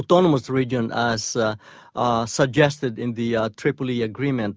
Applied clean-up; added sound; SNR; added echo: none; none; none; none.